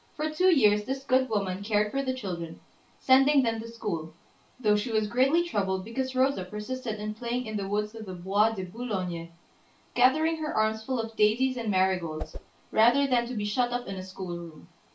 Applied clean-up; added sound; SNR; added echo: none; Whoosh, swoosh, swish; 8 dB; reverberation time 0.3 s.